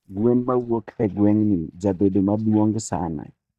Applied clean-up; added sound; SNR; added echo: neural mask model DeepFilterNet 3.